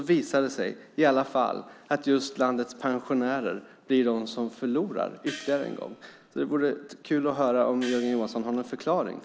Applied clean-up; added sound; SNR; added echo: none; Gong; 18 dB; none.